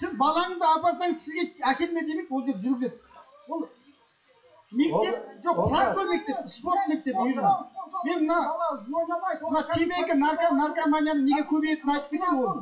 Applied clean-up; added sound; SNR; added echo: classical method WPE with log-MMSE.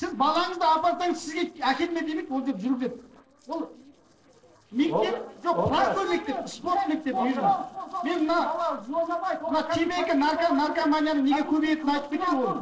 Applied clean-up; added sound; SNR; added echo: neural separator model SepFormer DNS4.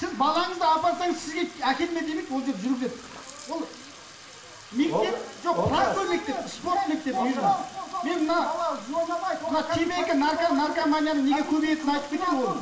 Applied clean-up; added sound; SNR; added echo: none; Bathtub (filling or washing); 20 dB; reverberation time 1.0 s.